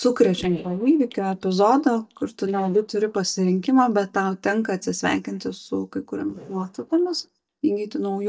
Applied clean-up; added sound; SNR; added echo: neural mask model DeepFilterNet 3.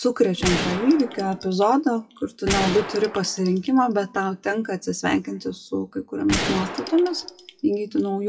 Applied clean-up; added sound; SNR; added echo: classical method WPE with log-MMSE.